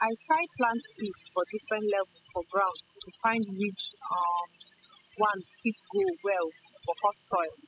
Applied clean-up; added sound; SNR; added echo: classical method spectral subtraction.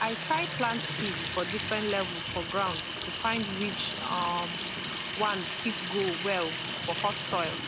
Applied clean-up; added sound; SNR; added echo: none; Sink (filling or washing) / Water tap, faucet; 2 dB; none.